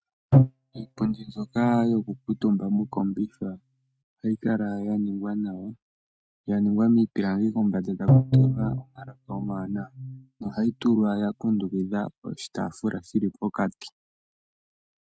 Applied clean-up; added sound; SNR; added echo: neural mask model RNNoise.